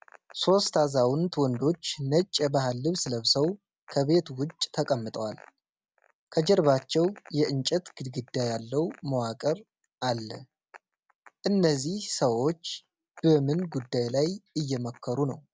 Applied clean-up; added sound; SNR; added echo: none; none; none; none.